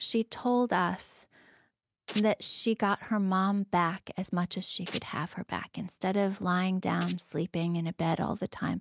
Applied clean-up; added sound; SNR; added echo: neural mask model RNNoise.